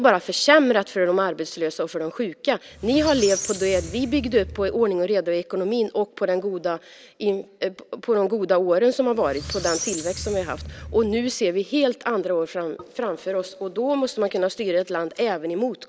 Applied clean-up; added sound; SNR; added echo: none; Squeak; 11 dB; none.